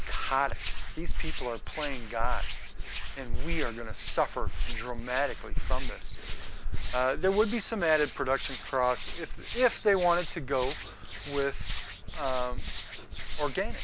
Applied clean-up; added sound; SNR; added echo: none; Hands; -3 dB; none.